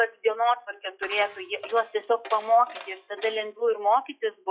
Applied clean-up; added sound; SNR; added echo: classical method log-MMSE.